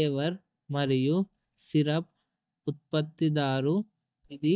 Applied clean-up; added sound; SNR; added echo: neural mask model DeepFilterNet 3.